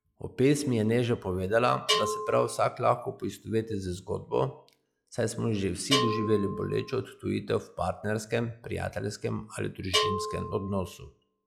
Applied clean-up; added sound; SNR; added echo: classical method log-MMSE.